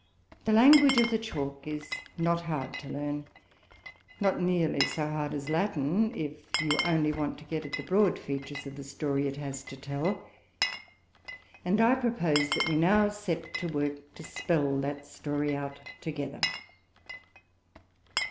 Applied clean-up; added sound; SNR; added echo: none; Glass; 10 dB; none.